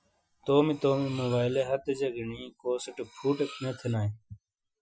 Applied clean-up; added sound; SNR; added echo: classical method Wiener filter.